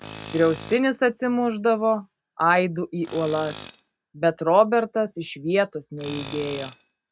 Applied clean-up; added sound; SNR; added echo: none; Tools; 17 dB; none.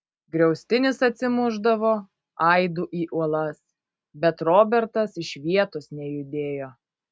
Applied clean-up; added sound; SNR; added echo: none; none; none; none.